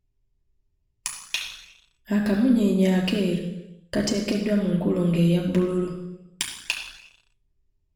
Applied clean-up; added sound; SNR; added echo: none; none; none; reverberation time 0.9 s.